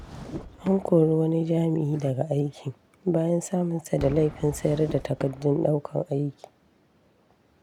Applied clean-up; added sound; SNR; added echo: none; Whoosh, swoosh, swish / Fireworks; 17 dB; none.